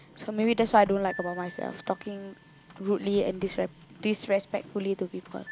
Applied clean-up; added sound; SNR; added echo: none; Printer + Marimba, xylophone; 18 dB; none.